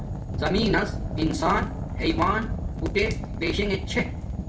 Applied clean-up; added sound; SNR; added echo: none; Fire; 4 dB; reverberation time 0.5 s.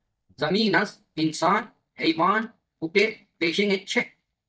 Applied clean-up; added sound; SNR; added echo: neural mask model DeepFilterNet 3.